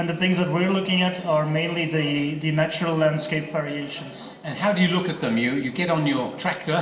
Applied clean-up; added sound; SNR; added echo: none; none; none; reverberation time 0.9 s.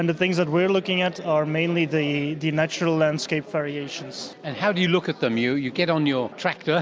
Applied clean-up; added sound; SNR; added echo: none; none; none; none.